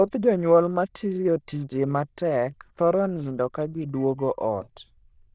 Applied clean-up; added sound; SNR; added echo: neural diffusion model UNIVERSE++.